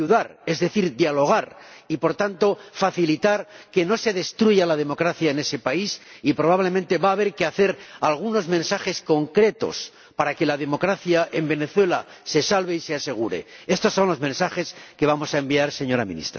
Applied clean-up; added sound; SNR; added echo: none; none; none; none.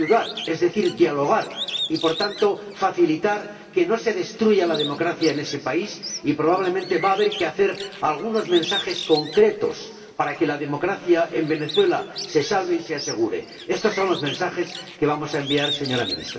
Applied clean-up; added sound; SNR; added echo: none; Bird; 12 dB; reverberation time 1.6 s.